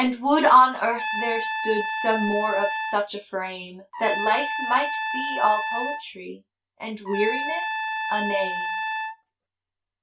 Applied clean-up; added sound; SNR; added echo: none; Trumpet; 4 dB; reverberation time 0.2 s.